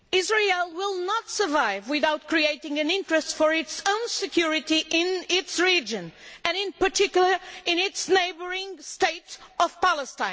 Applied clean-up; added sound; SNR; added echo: none; none; none; none.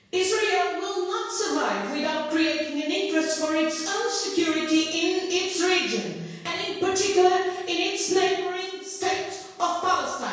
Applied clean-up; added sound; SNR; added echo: none; none; none; reverberation time 1.0 s.